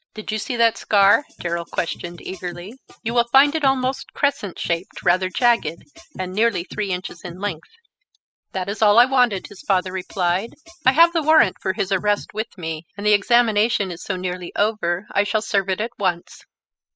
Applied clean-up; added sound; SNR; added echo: classical method spectral subtraction.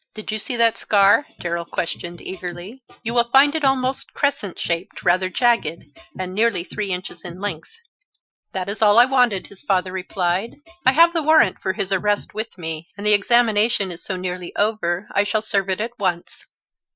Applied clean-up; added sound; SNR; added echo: classical method Wiener filter.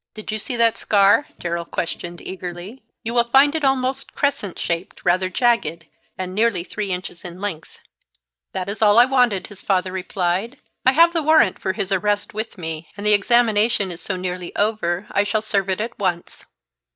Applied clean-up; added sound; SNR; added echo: neural mask model DeepFilterNet 3.